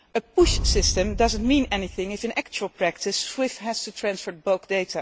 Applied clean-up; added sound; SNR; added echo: none; Boom; 3 dB; none.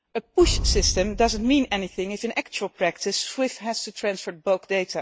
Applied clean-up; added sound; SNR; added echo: neural mask model DeepFilterNet 3.